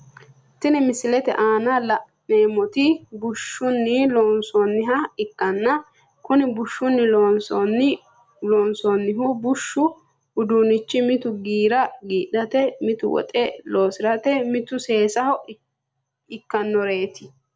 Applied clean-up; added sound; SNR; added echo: none; none; none; none.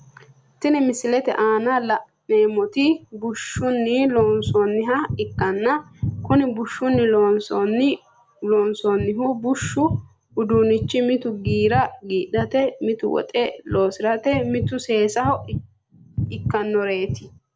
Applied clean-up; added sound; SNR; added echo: none; Bass guitar; 9 dB; none.